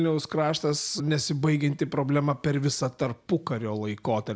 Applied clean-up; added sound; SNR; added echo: none; none; none; none.